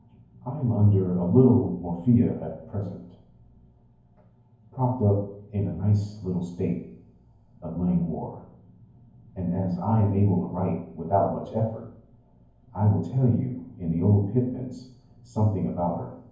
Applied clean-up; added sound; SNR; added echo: none; none; none; reverberation time 0.9 s.